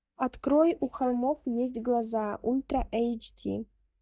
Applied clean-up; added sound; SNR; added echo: neural mask model DeepFilterNet 3.